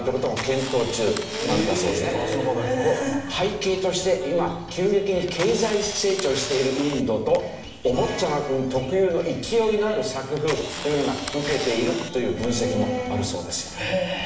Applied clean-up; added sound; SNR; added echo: none; Camera; 11 dB; reverberation time 0.9 s.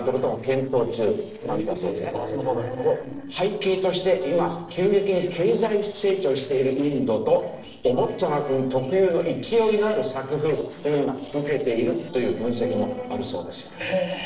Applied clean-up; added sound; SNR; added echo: neural separator model SepFormer DNS4.